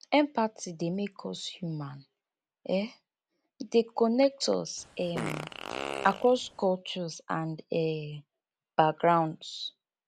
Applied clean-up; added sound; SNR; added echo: none; Fart; 8 dB; none.